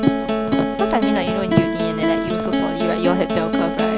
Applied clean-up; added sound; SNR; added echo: none; Acoustic guitar; -3 dB; none.